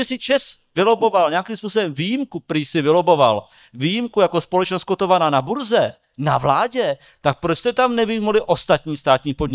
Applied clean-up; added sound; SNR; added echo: neural mask model DeepFilterNet 3.